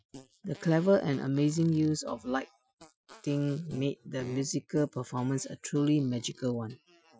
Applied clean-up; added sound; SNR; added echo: classical method Wiener filter.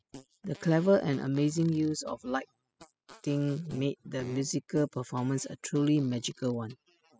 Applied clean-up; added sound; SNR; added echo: classical method spectral subtraction.